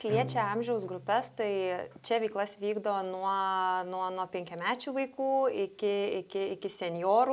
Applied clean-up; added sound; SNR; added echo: none; Bowed string instrument; 14 dB; none.